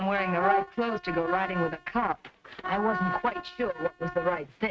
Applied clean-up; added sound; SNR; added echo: neural mask model RNNoise.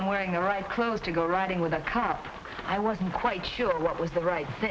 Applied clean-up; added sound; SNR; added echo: none; none; none; none.